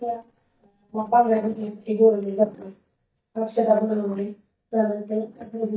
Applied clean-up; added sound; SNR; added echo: neural mask model DeepFilterNet 3.